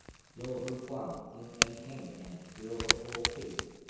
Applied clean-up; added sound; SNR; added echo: none; Crack / Crackle; -4 dB; reverberation time 1.2 s.